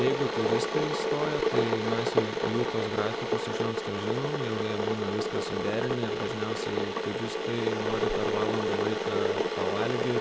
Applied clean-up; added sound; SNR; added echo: none; Boiling / Water; -3 dB; none.